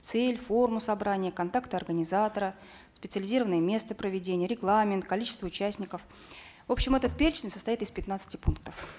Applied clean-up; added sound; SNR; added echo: none; none; none; none.